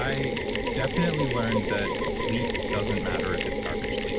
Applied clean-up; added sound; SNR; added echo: none; Mechanisms; -3 dB; none.